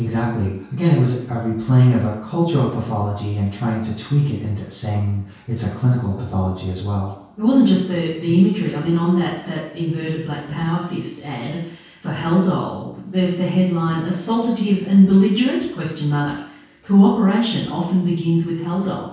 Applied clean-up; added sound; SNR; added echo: none; none; none; reverberation time 0.6 s.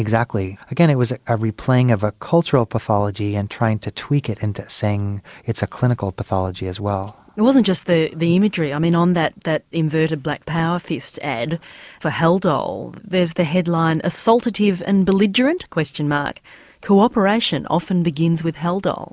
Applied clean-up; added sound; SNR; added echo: none; none; none; none.